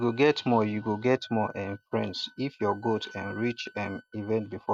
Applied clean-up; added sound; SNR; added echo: neural mask model RNNoise.